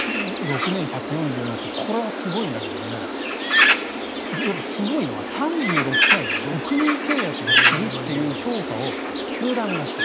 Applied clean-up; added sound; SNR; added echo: none; Bird; -4 dB; none.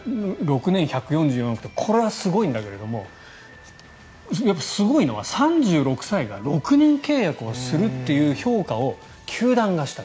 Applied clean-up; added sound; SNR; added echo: none; none; none; none.